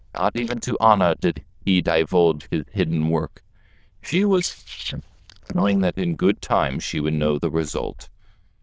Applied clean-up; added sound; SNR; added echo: neural diffusion model UNIVERSE++.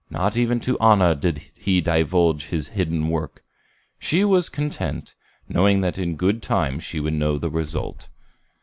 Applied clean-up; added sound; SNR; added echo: none; none; none; none.